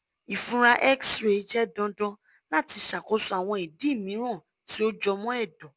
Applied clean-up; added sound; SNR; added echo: none; none; none; none.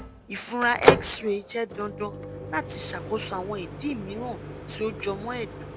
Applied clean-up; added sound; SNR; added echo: none; Microwave oven; -1 dB; none.